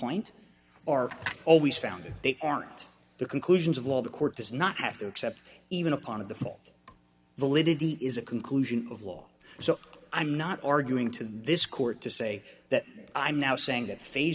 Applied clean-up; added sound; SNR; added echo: none; none; none; none.